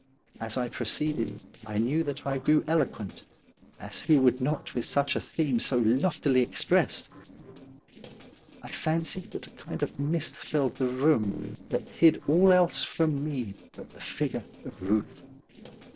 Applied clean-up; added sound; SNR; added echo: neural separator model SepFormer DNS4.